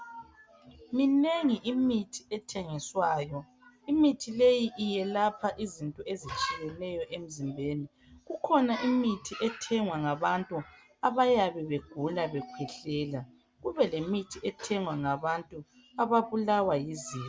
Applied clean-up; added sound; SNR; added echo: none; none; none; none.